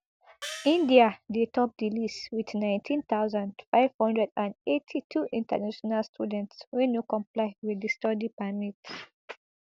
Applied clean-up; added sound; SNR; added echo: none; Gong; 13 dB; none.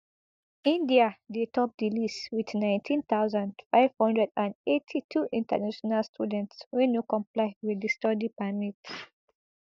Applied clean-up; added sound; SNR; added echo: neural mask model DeepFilterNet 3.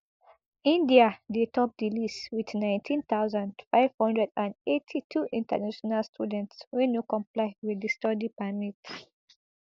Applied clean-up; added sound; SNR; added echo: neural mask model Resemble Enhance denoiser.